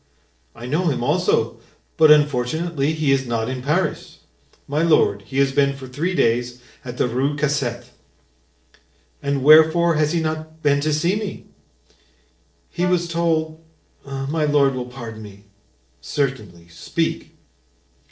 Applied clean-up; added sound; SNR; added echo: neural separator model SepFormer DNS4.